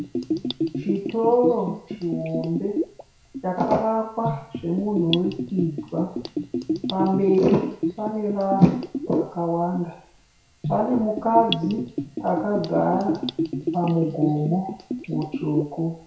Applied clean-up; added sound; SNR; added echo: none; Bathtub (filling or washing) / Gurgling; 5 dB; reverberation time 0.6 s.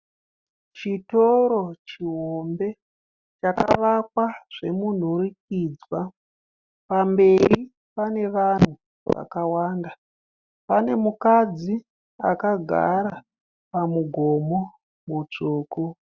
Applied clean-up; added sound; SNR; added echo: none; none; none; none.